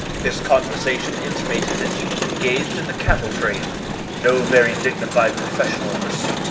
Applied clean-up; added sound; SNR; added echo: none; Crowd; 3 dB; reverberation time 2.9 s.